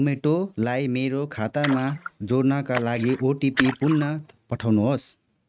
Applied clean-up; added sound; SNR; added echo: neural mask model RNNoise.